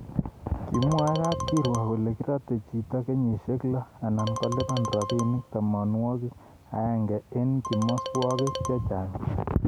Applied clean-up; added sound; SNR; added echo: none; Marimba, xylophone; 7 dB; none.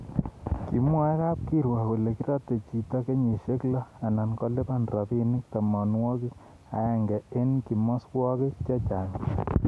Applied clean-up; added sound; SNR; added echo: none; none; none; none.